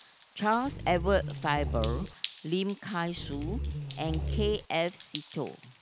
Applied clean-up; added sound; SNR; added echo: none; Growling + Drip; 4 dB; none.